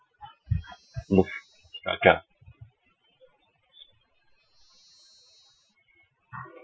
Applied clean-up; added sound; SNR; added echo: classical method Wiener filter.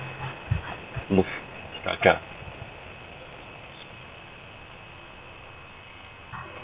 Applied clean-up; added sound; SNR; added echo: none; none; none; none.